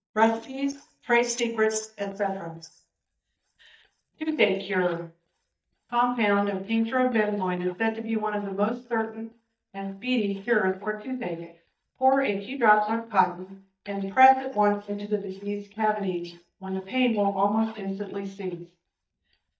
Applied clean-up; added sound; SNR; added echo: neural mask model DeepFilterNet 3.